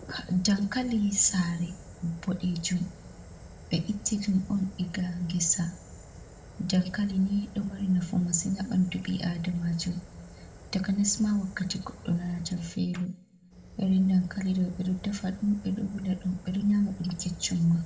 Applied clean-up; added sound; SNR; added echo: none; Fire; 18 dB; reverberation time 0.7 s.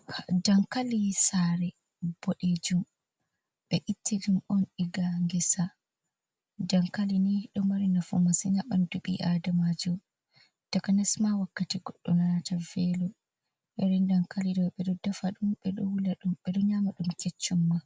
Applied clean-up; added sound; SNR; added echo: none; none; none; none.